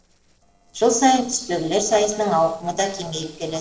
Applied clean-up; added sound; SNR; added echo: neural separator model SepFormer DNS4.